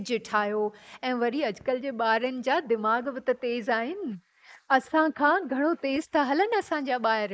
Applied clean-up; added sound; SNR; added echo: neural mask model Resemble Enhance denoiser.